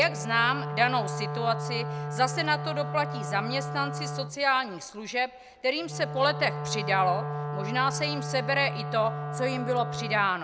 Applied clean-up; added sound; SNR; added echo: none; Wind instrument, woodwind instrument; 5 dB; none.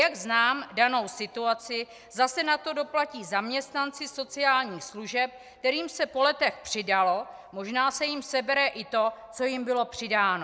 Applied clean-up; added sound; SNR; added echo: none; none; none; none.